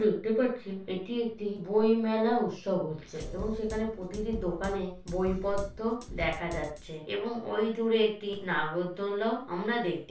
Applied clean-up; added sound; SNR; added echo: none; Drum kit; 11 dB; reverberation time 0.3 s.